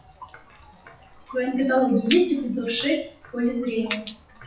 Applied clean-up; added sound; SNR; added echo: classical method WPE with log-MMSE.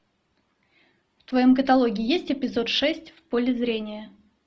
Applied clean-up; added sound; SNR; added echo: none; none; none; none.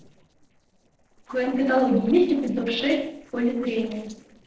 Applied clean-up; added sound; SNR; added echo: neural separator model SepFormer DNS4.